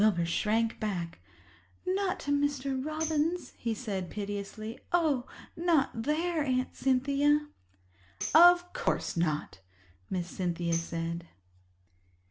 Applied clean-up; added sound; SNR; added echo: none; Tambourine; 15 dB; none.